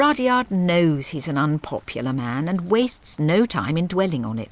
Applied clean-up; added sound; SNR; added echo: none; none; none; none.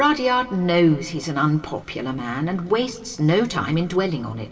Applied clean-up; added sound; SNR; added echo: none; none; none; reverberation time 2.9 s.